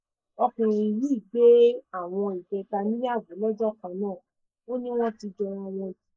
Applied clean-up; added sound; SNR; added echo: neural mask model Resemble Enhance denoiser.